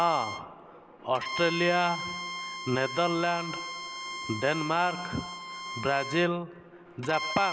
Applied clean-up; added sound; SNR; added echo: none; Bowed string instrument; 7 dB; none.